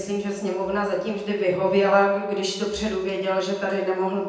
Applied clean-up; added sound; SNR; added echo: none; none; none; reverberation time 0.9 s.